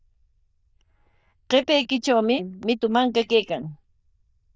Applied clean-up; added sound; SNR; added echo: neural diffusion model UNIVERSE++.